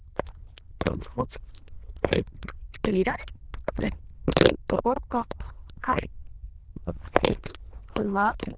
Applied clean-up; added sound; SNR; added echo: neural diffusion model UNIVERSE++.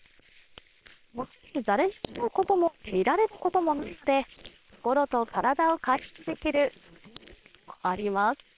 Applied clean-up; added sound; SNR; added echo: neural separator model SepFormer WHAM!.